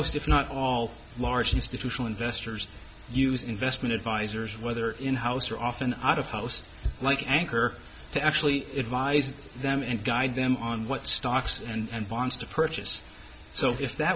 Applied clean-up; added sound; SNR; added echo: none; none; none; none.